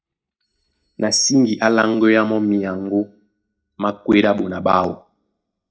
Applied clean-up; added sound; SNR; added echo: neural mask model DeepFilterNet 3.